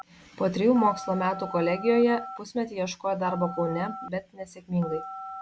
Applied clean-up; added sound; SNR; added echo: none; Telephone; 13 dB; none.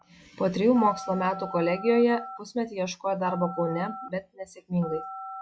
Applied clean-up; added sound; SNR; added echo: classical method log-MMSE.